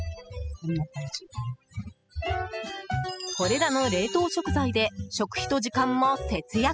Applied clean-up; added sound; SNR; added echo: classical method spectral subtraction.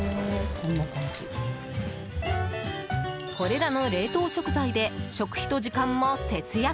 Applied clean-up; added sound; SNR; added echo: none; Cat; 20 dB; none.